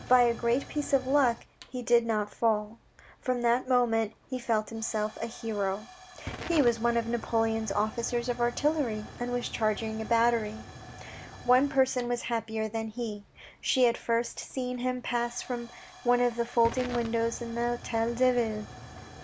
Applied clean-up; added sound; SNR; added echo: none; Tick / Hiss / Explosion / Fire; 17 dB; none.